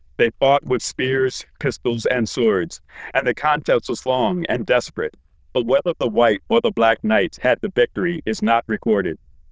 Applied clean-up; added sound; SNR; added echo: neural diffusion model UNIVERSE++.